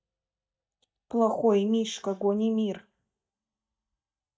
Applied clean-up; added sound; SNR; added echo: neural mask model DeepFilterNet 3.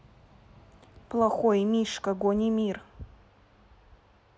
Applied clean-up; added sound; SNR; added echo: none; none; none; none.